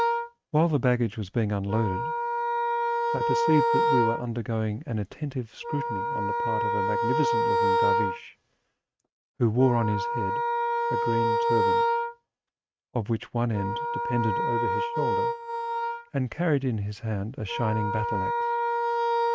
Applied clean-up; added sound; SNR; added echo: neural mask model RNNoise.